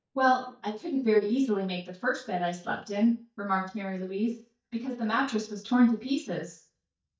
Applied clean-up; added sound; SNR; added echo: neural mask model DeepFilterNet 3.